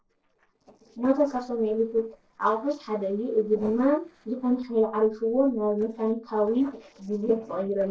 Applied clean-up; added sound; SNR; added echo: neural separator model SepFormer DNS4.